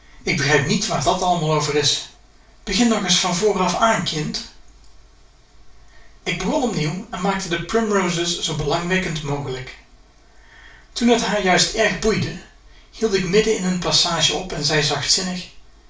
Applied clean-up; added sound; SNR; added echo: none; none; none; reverberation time 0.3 s.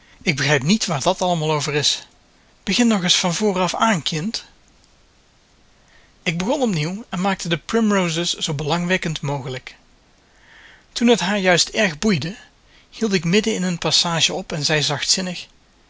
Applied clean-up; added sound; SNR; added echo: none; none; none; none.